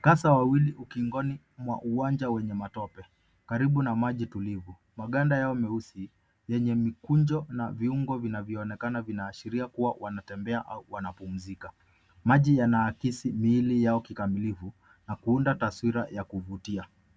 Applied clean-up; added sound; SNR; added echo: none; none; none; none.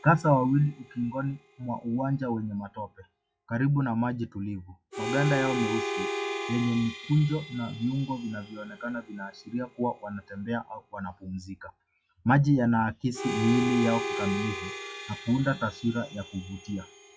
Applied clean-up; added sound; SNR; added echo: classical method log-MMSE.